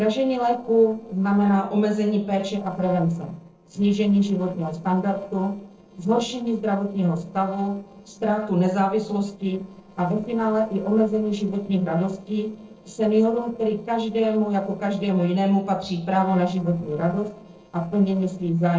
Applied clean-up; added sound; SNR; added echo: neural separator model SepFormer DNS4.